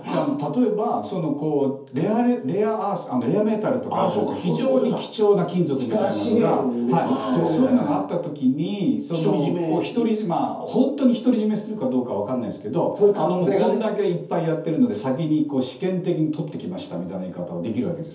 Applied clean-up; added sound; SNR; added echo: none; none; none; reverberation time 0.5 s.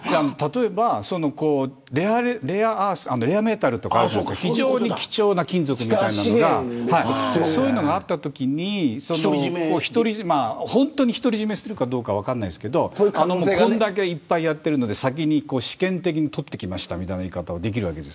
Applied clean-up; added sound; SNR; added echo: none; none; none; none.